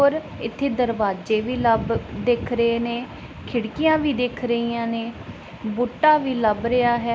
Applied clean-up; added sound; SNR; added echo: none; none; none; none.